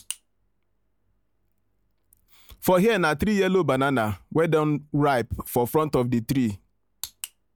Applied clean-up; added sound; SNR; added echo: none; none; none; none.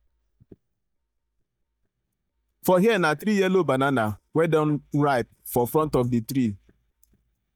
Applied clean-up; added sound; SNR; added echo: neural mask model DeepFilterNet 3.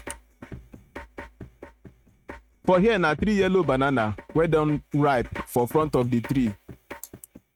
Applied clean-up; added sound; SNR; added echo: neural mask model RNNoise.